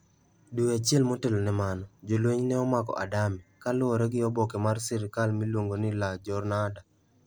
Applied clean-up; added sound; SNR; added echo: none; none; none; none.